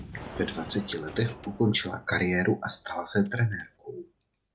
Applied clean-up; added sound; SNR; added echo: none; Gunshot, gunfire; 16 dB; none.